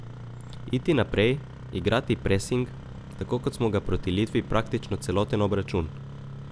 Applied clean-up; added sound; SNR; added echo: none; Engine starting; 13 dB; none.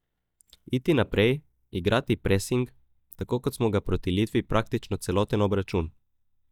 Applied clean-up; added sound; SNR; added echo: neural mask model DeepFilterNet 3.